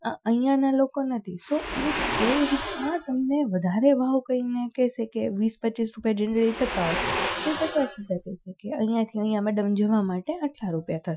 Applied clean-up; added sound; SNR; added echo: classical method Wiener filter.